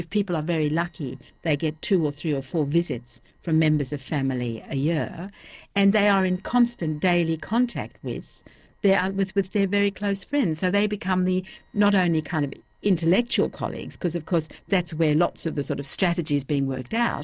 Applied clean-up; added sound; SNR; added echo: neural separator model SepFormer DNS4.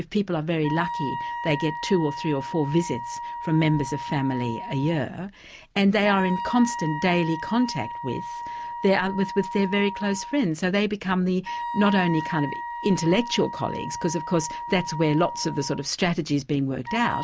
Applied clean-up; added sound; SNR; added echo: none; Wind instrument, woodwind instrument; 9 dB; none.